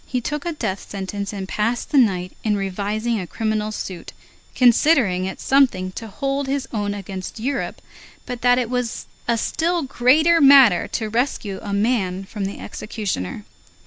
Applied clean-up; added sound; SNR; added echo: none; none; none; none.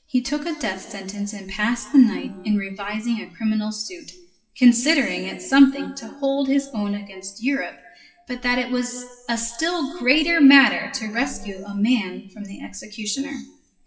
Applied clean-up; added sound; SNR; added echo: classical method WPE with log-MMSE.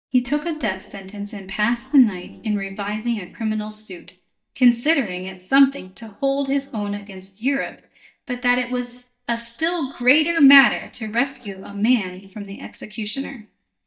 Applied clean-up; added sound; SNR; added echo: neural mask model DeepFilterNet 3.